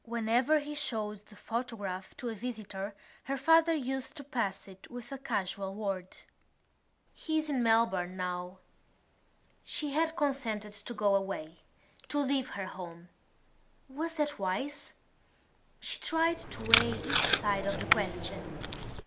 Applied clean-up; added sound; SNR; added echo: none; Packing tape, duct tape; -4 dB; none.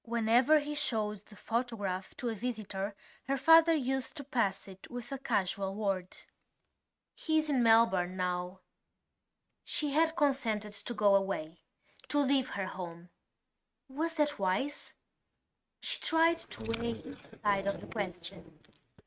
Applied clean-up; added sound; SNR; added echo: neural mask model RNNoise.